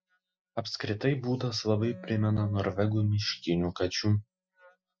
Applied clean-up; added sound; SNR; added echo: classical method Wiener filter.